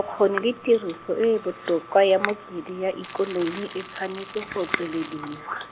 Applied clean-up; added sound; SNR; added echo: none; Crackle; 18 dB; none.